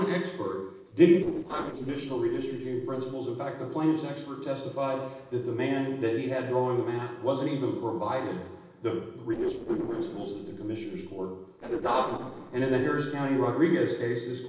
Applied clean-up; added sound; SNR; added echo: neural separator model SepFormer DNS4.